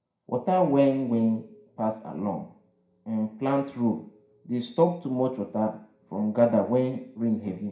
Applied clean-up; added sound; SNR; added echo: none; none; none; reverberation time 0.5 s.